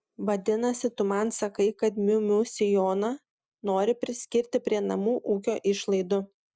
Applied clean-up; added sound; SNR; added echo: none; none; none; none.